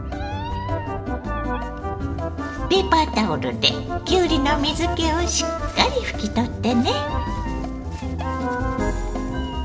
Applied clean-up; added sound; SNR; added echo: none; Meow; 10 dB; reverberation time 0.6 s.